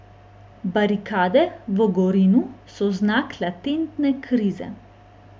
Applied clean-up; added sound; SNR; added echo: none; none; none; none.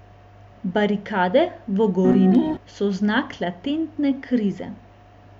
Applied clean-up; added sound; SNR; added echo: none; Piano; -1 dB; none.